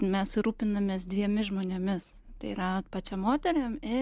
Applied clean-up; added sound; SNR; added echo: none; Growling; 18 dB; none.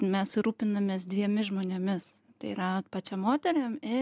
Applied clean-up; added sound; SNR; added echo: none; none; none; none.